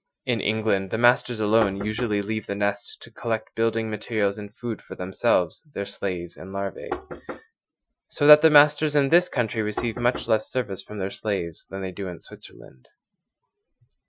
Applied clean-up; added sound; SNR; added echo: classical method Wiener filter.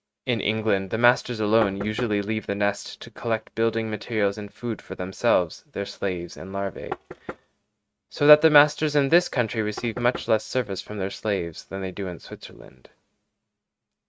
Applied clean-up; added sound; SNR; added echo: neural mask model RNNoise.